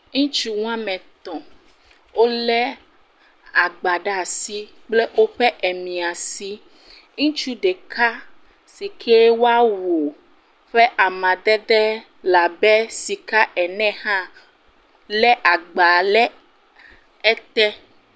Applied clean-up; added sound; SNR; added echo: none; none; none; none.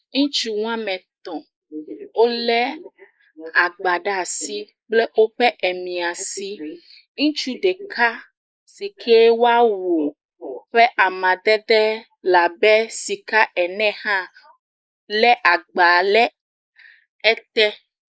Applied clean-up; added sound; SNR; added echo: neural mask model Resemble Enhance denoiser.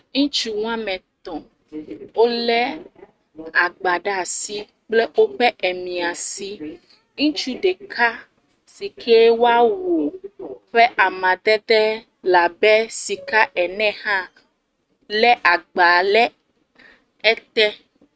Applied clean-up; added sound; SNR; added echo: neural mask model RNNoise.